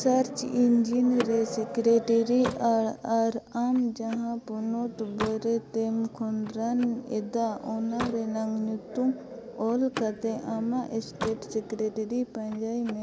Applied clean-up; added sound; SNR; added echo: none; Slam; 16 dB; none.